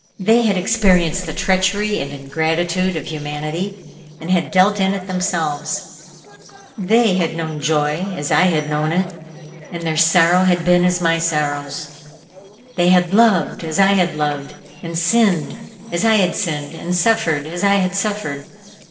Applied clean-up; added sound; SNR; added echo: neural separator model SepFormer DNS4.